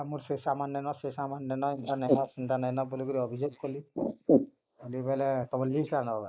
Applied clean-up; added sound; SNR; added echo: neural mask model Resemble Enhance denoiser.